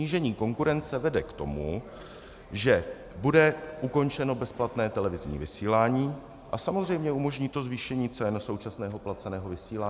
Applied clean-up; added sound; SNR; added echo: none; none; none; none.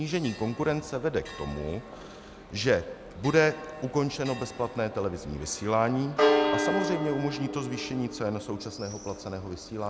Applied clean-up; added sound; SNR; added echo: none; Church bell; 4 dB; none.